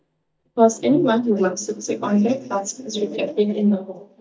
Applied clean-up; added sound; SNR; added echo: neural mask model DeepFilterNet 3.